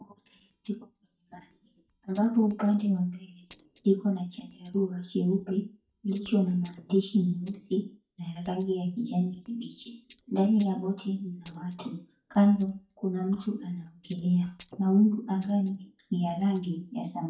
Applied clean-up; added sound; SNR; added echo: neural mask model DeepFilterNet 3.